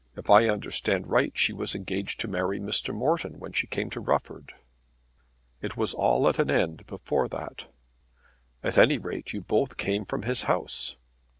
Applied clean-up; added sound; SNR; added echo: none; none; none; none.